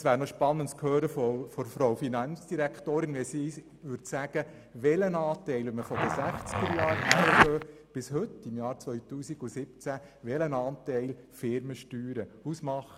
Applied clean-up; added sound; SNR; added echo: none; Zipper (clothing); -5 dB; none.